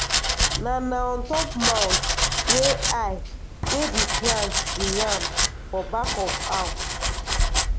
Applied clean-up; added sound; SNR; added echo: none; Domestic sounds, home sounds; -4 dB; none.